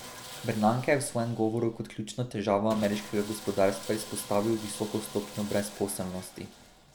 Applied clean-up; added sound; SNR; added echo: none; Sawing; 15 dB; none.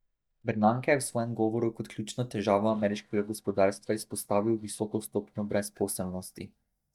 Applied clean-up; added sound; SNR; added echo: neural mask model DeepFilterNet 3.